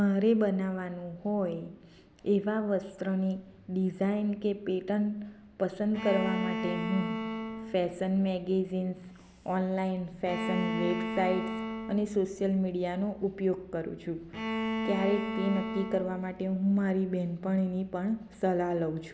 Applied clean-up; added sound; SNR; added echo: none; Bowed string instrument; 5 dB; none.